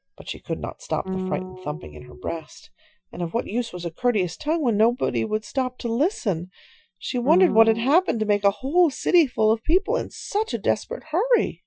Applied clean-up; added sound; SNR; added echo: classical method Wiener filter.